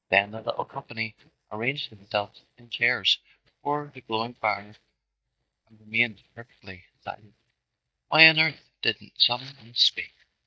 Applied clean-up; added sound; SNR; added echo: neural mask model DeepFilterNet 3.